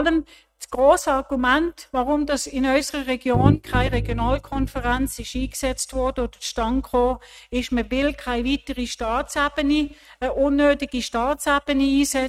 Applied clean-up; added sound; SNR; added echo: neural mask model RNNoise.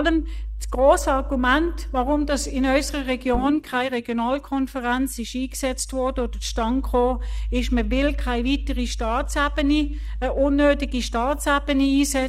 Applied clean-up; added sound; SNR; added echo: neural mask model DeepFilterNet 3.